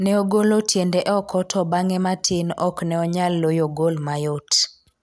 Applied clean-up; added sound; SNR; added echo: none; none; none; none.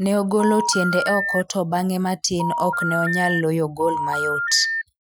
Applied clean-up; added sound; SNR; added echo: classical method Wiener filter.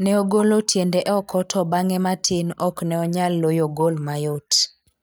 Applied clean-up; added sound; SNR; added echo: neural mask model DeepFilterNet 3.